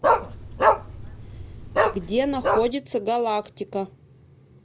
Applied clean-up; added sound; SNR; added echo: none; Bark; -5 dB; none.